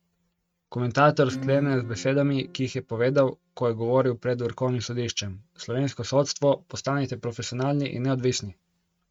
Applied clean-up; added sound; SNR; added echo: neural mask model RNNoise.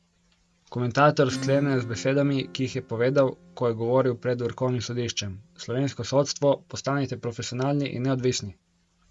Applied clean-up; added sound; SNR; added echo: none; Acoustic guitar / Strum; 18 dB; none.